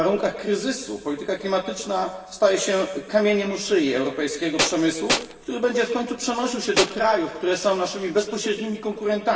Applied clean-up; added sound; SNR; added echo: none; Tools; 1 dB; reverberation time 1.2 s.